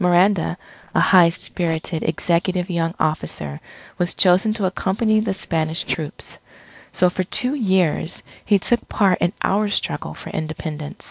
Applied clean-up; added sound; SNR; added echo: neural separator model SepFormer DNS4.